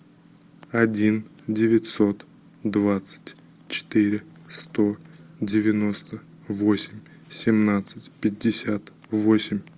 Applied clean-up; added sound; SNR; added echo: none; none; none; none.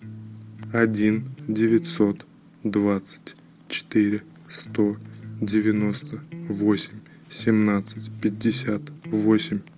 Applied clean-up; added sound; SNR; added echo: none; Electric guitar; 12 dB; none.